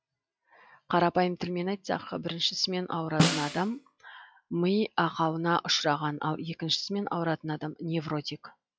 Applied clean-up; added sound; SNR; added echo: classical method log-MMSE.